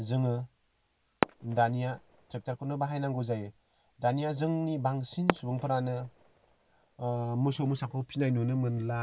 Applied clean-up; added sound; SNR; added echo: none; Fireworks; 10 dB; none.